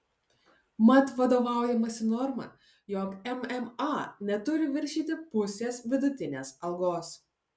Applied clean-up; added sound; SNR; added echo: none; none; none; none.